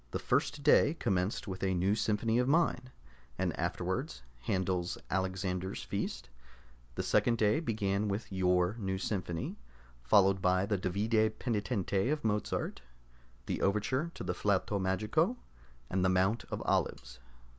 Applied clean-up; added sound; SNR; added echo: none; none; none; none.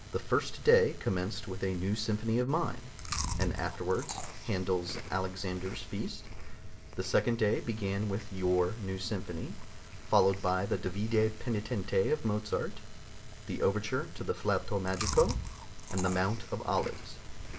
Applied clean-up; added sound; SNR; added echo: none; Chewing, mastication; 11 dB; reverberation time 0.3 s.